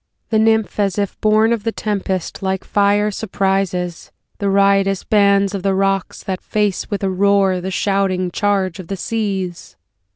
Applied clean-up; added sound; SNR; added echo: none; none; none; none.